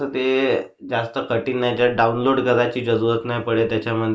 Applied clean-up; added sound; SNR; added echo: neural mask model Resemble Enhance denoiser.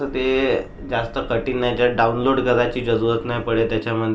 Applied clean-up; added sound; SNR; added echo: none; Subway, metro, underground; 15 dB; none.